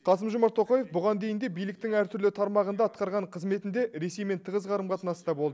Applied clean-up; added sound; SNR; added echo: none; none; none; none.